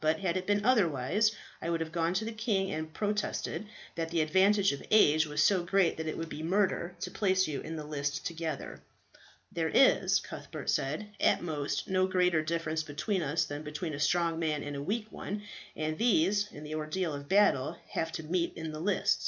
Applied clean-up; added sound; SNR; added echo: none; none; none; none.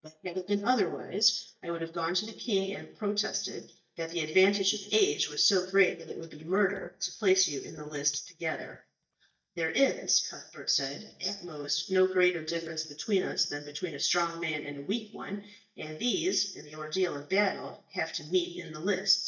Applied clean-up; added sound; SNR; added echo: neural mask model DeepFilterNet 3.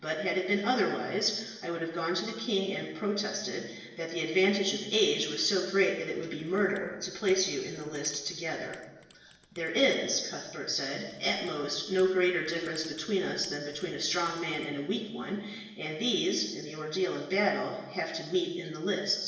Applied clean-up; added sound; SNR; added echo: neural separator model SepFormer DNS4.